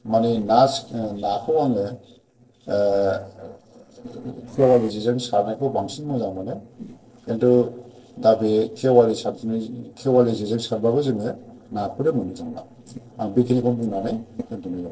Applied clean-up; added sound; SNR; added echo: neural separator model SepFormer DNS4.